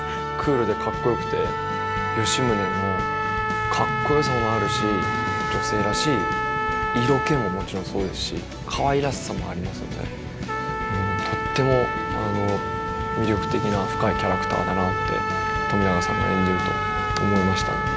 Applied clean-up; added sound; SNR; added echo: none; Trumpet; 2 dB; none.